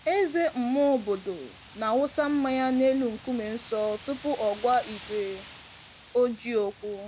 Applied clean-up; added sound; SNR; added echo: none; Wind; 15 dB; none.